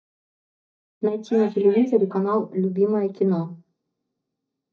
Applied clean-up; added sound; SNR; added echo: neural mask model DeepFilterNet 3.